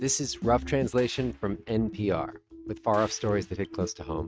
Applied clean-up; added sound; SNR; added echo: neural mask model RNNoise.